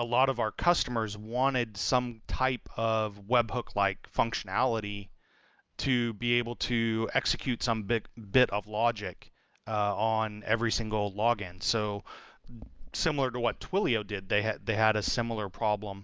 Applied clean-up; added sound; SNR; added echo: none; none; none; none.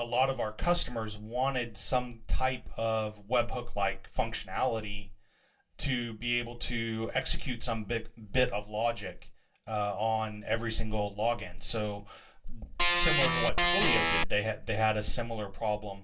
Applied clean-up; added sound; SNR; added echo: none; Organ; -4 dB; reverberation time 0.2 s.